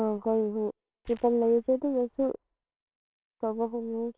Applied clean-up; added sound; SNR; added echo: neural separator model SepFormer WHAMR!.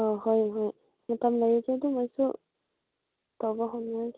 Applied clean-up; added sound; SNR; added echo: none; none; none; none.